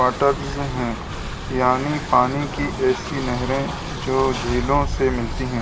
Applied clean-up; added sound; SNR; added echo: none; Train; 6 dB; reverberation time 0.3 s.